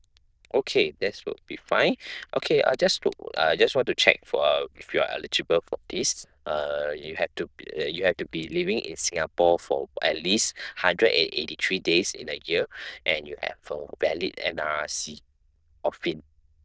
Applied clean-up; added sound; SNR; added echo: neural diffusion model UNIVERSE++.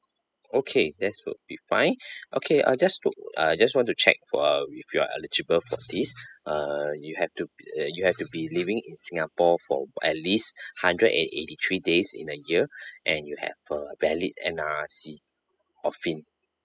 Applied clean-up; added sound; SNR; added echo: classical method spectral subtraction.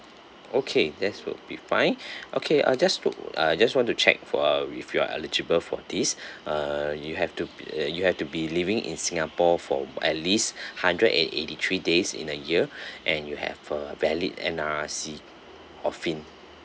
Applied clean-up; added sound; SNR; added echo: none; none; none; none.